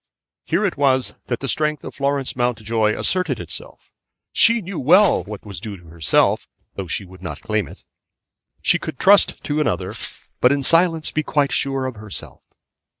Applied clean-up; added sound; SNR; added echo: neural mask model RNNoise.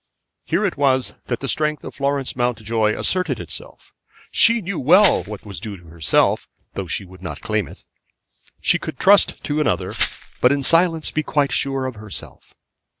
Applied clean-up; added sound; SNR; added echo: none; Glass; 5 dB; none.